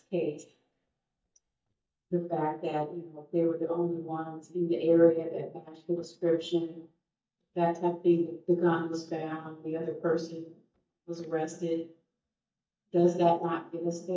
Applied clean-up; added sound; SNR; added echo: neural mask model DeepFilterNet 3.